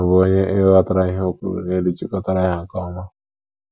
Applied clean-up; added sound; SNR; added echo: none; none; none; none.